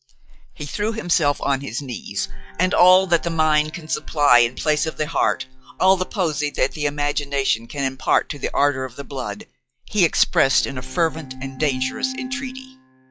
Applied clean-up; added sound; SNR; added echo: classical method log-MMSE.